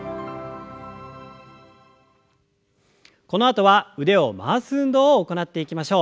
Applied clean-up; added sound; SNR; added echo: none; none; none; none.